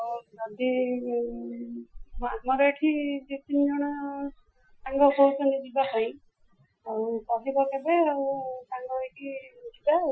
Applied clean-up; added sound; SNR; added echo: classical method Wiener filter.